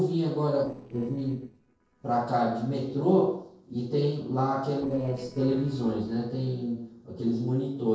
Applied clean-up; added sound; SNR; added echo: neural separator model SepFormer DNS4.